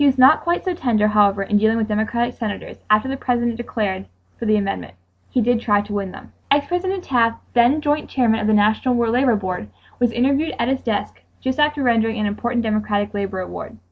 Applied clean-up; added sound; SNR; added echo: none; none; none; none.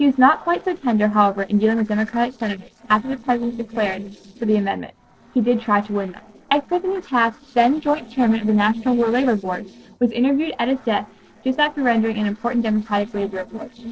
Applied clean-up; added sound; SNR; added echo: neural separator model SepFormer DNS4.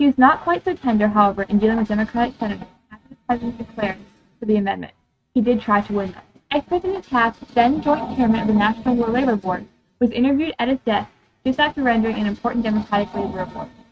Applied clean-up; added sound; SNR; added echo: neural mask model RNNoise.